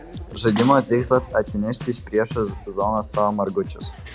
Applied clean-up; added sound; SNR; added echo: none; Drum kit; 14 dB; none.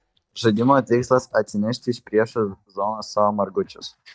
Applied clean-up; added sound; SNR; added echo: neural mask model DeepFilterNet 3.